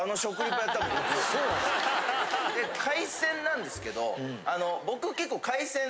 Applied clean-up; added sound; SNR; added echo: none; Bowed string instrument; 20 dB; none.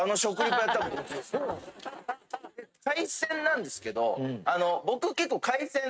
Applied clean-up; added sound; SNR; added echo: neural mask model RNNoise.